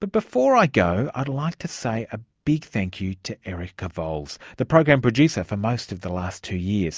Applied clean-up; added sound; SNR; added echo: none; none; none; none.